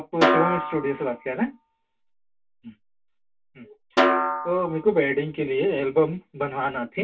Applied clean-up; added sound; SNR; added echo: none; Snare drum; 0 dB; reverberation time 0.1 s.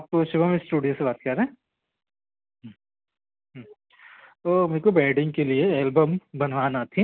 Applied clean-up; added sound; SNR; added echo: none; none; none; none.